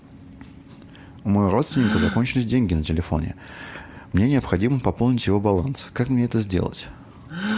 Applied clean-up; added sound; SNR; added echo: none; Gasp; 11 dB; none.